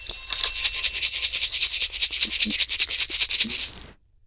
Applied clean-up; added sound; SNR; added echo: neural diffusion model UNIVERSE++.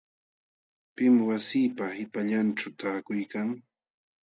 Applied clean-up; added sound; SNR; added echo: none; none; none; none.